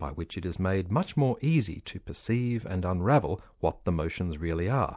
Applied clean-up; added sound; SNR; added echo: none; none; none; none.